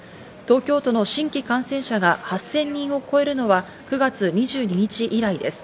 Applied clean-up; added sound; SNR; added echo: none; none; none; none.